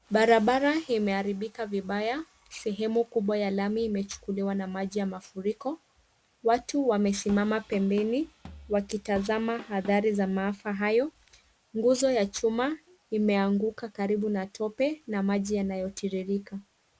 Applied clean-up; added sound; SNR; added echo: none; Drum kit; 19 dB; none.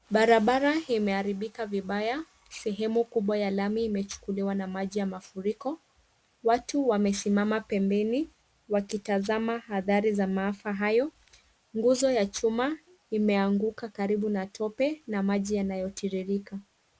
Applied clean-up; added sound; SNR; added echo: none; none; none; none.